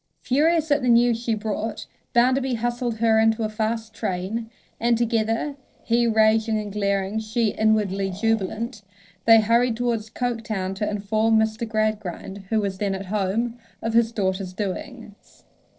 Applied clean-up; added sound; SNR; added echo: neural separator model SepFormer DNS4.